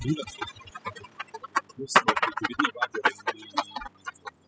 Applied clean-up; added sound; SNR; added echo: classical method spectral subtraction.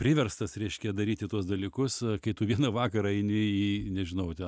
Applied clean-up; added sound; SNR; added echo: none; none; none; none.